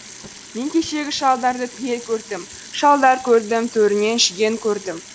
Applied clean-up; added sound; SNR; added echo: none; Sink (filling or washing) / Water tap, faucet; 19 dB; none.